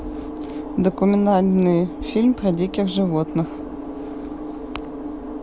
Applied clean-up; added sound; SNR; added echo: none; none; none; none.